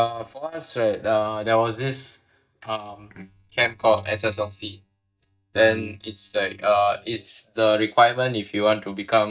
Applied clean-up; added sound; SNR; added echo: neural mask model DeepFilterNet 3.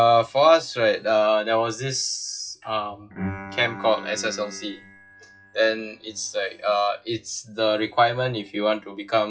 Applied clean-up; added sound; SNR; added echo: classical method WPE with log-MMSE.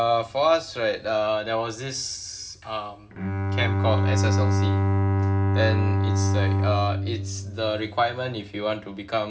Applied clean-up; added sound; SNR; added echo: none; Bowed string instrument; -2 dB; reverberation time 0.5 s.